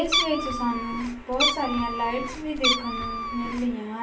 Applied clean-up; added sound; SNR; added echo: none; Meow; -1 dB; reverberation time 0.3 s.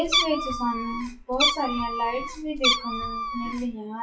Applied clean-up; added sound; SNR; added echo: classical method WPE with log-MMSE.